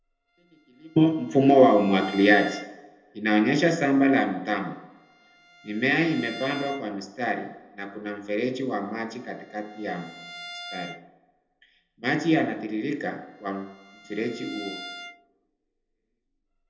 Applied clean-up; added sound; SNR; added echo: none; Bowed string instrument; 20 dB; reverberation time 0.6 s.